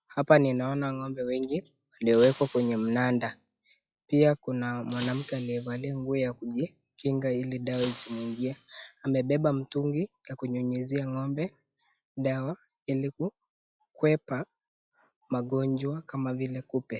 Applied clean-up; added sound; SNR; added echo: classical method log-MMSE.